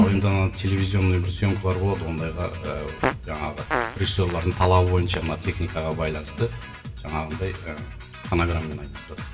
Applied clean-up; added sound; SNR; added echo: none; Fart; 9 dB; reverberation time 0.7 s.